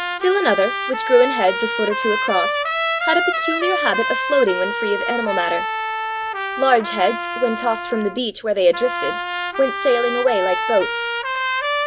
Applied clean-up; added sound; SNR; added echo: none; Trumpet; 3 dB; none.